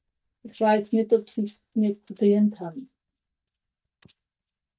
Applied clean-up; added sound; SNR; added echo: neural mask model DeepFilterNet 3.